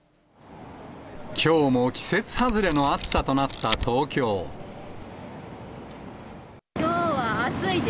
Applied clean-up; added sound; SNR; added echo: none; Camera; 4 dB; none.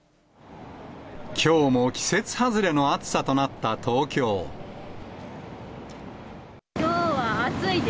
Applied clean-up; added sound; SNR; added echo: none; none; none; none.